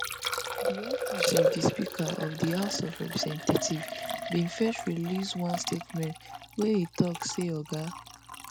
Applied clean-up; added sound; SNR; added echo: none; Liquid; 3 dB; none.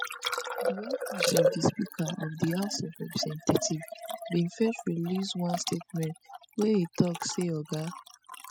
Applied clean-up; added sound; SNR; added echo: classical method spectral subtraction.